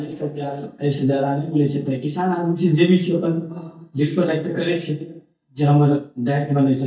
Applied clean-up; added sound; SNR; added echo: neural mask model DeepFilterNet 3.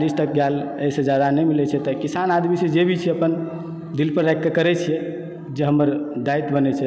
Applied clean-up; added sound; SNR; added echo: none; none; none; none.